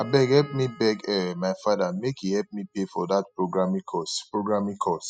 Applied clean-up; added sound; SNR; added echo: classical method spectral subtraction.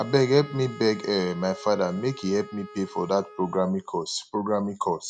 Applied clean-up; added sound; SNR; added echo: none; Wind instrument, woodwind instrument; 19 dB; none.